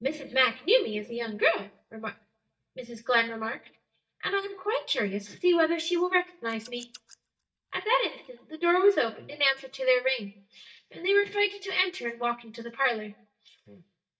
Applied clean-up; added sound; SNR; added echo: neural mask model DeepFilterNet 3.